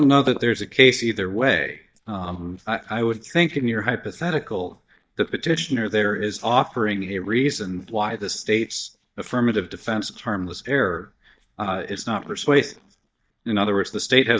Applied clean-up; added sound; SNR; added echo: neural mask model DeepFilterNet 3.